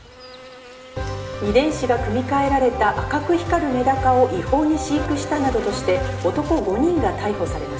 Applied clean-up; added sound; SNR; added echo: none; Buzz; 17 dB; reverberation time 1.2 s.